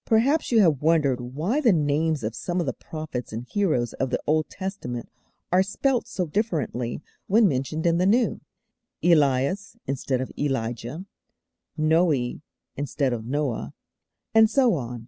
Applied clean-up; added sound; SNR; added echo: none; none; none; none.